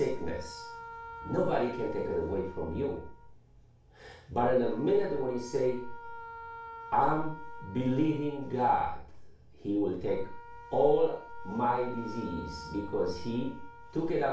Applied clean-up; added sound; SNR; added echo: none; Wind instrument, woodwind instrument; 16 dB; reverberation time 0.4 s.